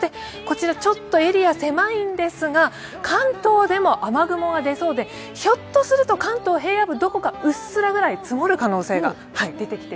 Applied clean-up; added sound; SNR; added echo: none; none; none; none.